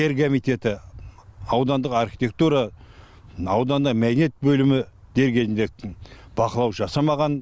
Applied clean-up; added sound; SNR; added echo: none; none; none; none.